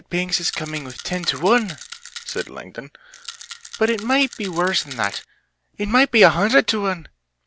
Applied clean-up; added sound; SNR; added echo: none; Rattle; 15 dB; none.